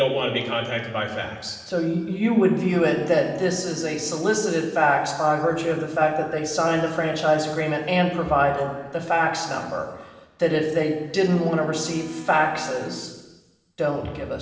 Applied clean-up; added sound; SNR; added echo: none; Bowed string instrument; 19 dB; reverberation time 1.3 s.